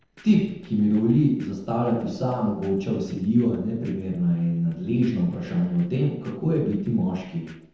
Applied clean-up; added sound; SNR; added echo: neural separator model SepFormer DNS4.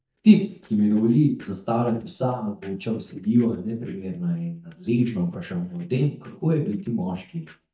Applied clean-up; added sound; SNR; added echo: neural mask model DeepFilterNet 3.